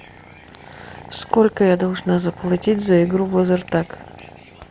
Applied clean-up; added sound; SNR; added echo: none; none; none; none.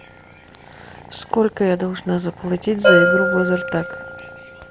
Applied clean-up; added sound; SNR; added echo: none; Bell; 1 dB; none.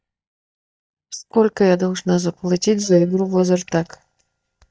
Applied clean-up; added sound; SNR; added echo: neural mask model DeepFilterNet 3.